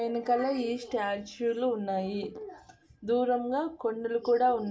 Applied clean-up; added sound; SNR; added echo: none; none; none; reverberation time 0.2 s.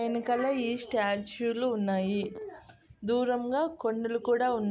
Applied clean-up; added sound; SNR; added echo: none; none; none; none.